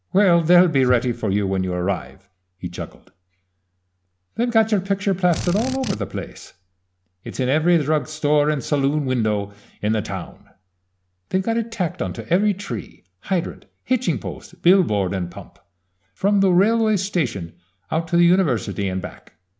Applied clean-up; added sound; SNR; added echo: none; Drill; 9 dB; none.